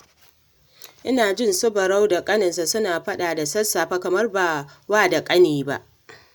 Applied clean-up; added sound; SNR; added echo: none; none; none; none.